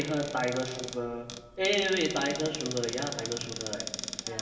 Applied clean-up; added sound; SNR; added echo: none; Cupboard open or close; 8 dB; reverberation time 1.9 s.